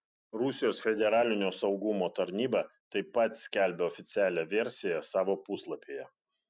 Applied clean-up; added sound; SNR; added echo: none; none; none; none.